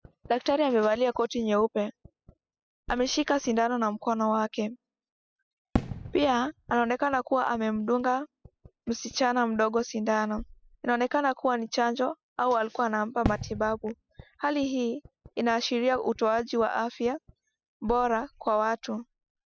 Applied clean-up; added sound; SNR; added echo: classical method spectral subtraction.